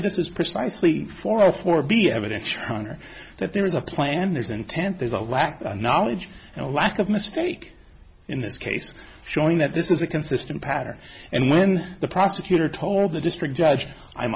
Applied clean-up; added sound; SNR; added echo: none; none; none; none.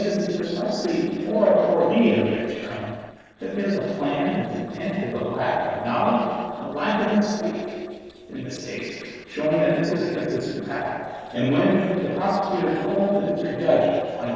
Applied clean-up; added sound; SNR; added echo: neural separator model SepFormer DNS4.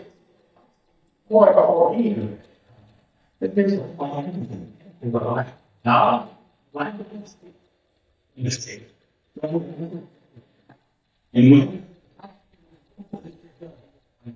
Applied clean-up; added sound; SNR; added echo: neural mask model DeepFilterNet 3.